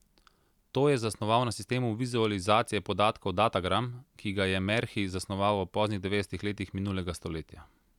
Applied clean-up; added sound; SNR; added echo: none; none; none; none.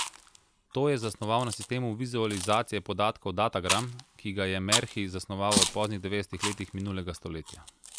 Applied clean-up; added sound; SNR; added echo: none; Chewing, mastication; 4 dB; none.